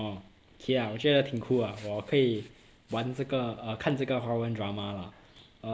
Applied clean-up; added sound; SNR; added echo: none; none; none; none.